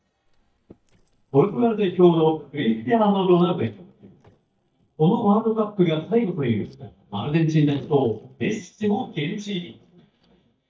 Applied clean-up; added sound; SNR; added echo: neural mask model DeepFilterNet 3.